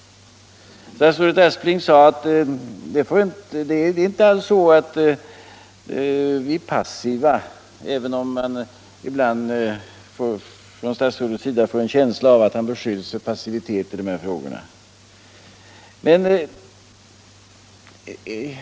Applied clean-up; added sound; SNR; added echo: none; none; none; none.